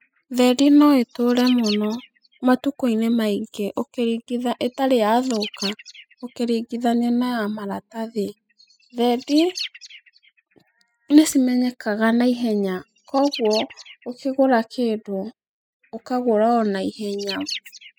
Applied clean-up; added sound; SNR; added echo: classical method spectral subtraction.